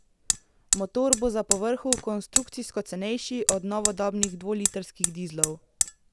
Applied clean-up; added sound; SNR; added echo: none; Hammer; 0 dB; none.